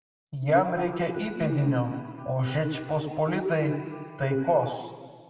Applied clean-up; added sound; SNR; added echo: none; Electric guitar; 18 dB; reverberation time 1.7 s.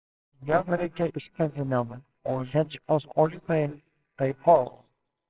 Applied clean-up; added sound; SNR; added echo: neural separator model SepFormer WHAMR!.